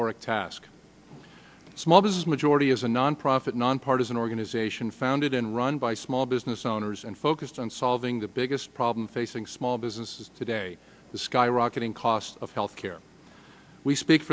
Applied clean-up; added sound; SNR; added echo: none; none; none; none.